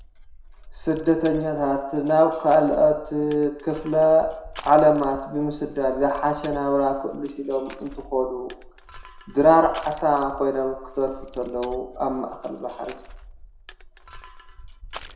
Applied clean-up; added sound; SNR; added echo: none; Crushing; 19 dB; reverberation time 0.6 s.